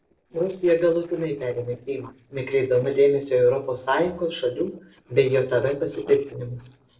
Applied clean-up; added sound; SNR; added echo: neural separator model SepFormer DNS4.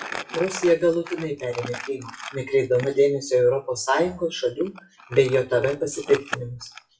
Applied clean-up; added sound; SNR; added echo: classical method WPE with log-MMSE.